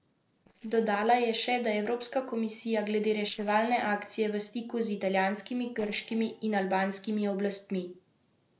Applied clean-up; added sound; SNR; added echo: neural separator model SepFormer DNS4.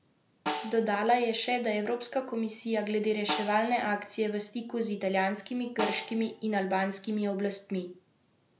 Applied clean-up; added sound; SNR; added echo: none; Snare drum; 12 dB; none.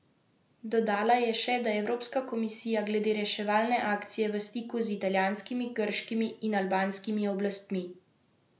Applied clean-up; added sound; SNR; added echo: none; none; none; none.